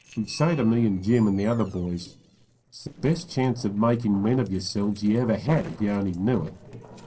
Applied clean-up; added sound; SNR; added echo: neural separator model SepFormer DNS4.